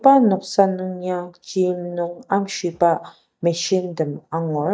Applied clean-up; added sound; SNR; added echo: neural mask model DeepFilterNet 3.